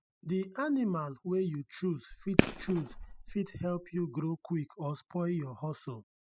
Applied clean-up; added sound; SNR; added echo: classical method spectral subtraction.